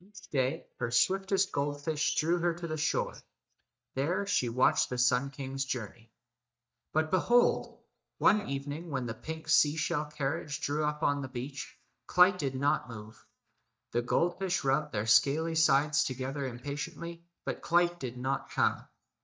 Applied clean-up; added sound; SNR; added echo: neural mask model DeepFilterNet 3.